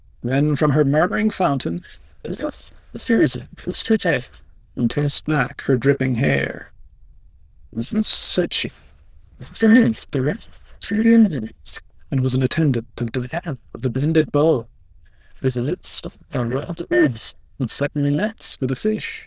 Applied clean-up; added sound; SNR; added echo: neural diffusion model UNIVERSE++.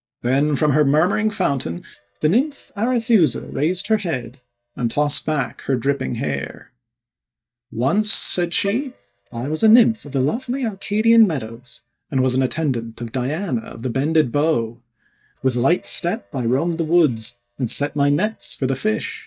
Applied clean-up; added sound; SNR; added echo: neural mask model DeepFilterNet 3.